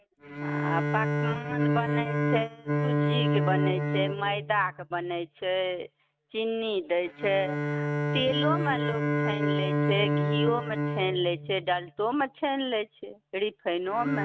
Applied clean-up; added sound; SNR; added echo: neural mask model RNNoise.